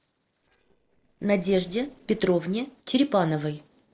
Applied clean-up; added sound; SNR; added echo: neural separator model SepFormer DNS4.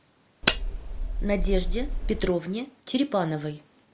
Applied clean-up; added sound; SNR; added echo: none; Cutlery, silverware; -3 dB; none.